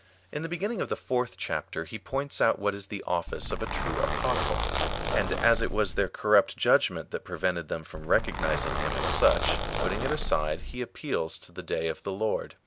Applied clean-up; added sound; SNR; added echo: none; Zipper (clothing); 1 dB; none.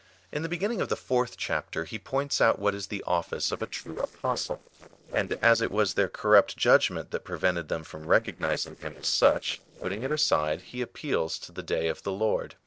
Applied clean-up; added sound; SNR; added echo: neural separator model SepFormer DNS4.